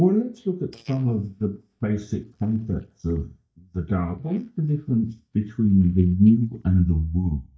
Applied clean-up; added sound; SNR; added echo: neural mask model DeepFilterNet 3.